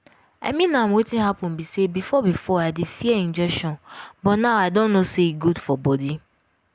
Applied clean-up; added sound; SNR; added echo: none; none; none; none.